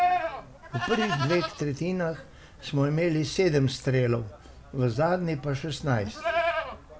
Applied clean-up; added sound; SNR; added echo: none; Livestock, farm animals, working animals; 5 dB; none.